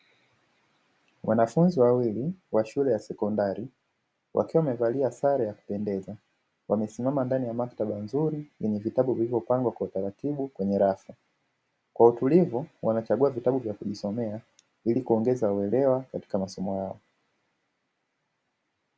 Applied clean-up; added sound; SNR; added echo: none; none; none; none.